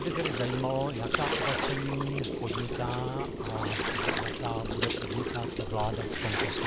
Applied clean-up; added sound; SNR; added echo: none; Gurgling; -2 dB; none.